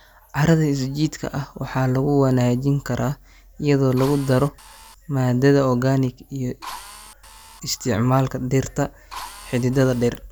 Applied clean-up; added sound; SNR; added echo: none; Drill; 18 dB; none.